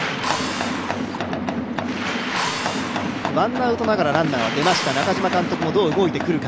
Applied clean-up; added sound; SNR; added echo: none; Drill; 11 dB; none.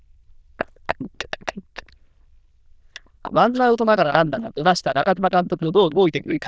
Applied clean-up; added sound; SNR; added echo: neural diffusion model UNIVERSE++.